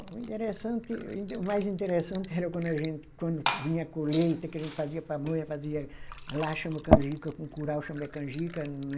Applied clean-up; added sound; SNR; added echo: none; Fill (with liquid) / Glass; 3 dB; none.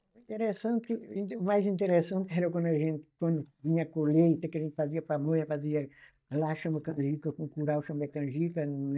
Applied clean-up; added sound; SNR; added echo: neural mask model DeepFilterNet 3.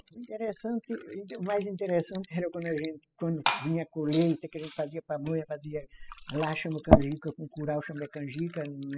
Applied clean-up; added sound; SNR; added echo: classical method spectral subtraction.